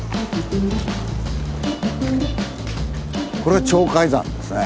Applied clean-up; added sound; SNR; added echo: none; none; none; none.